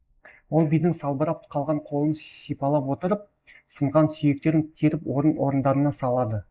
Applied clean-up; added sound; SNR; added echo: neural mask model Resemble Enhance denoiser.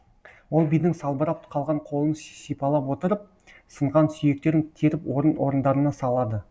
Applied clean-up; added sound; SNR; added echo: none; none; none; none.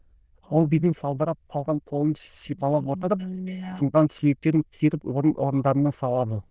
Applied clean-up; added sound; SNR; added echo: neural diffusion model UNIVERSE++.